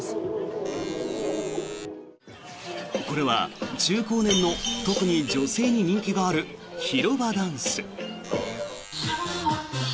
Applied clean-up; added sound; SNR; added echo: none; Alarm; 16 dB; none.